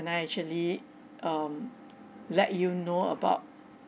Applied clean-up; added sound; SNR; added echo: none; none; none; none.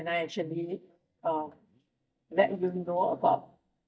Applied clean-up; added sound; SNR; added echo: neural mask model DeepFilterNet 3.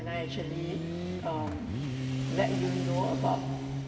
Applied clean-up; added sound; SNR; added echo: none; Motorcycle; -2 dB; reverberation time 2.3 s.